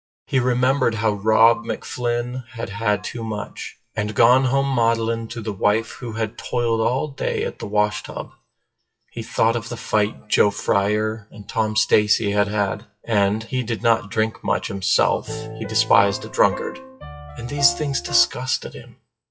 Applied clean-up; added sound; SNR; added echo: classical method WPE with log-MMSE.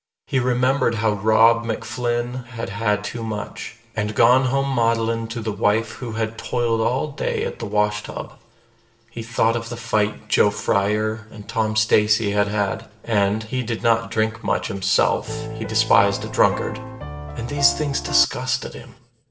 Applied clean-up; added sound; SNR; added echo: none; Piano; 8 dB; reverberation time 0.7 s.